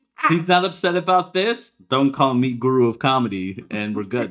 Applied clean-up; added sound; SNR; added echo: neural mask model DeepFilterNet 3.